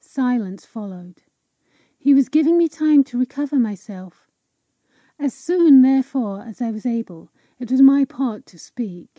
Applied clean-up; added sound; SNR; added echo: none; none; none; none.